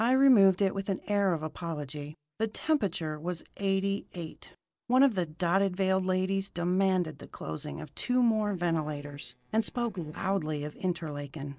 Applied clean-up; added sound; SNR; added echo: neural separator model SepFormer DNS4.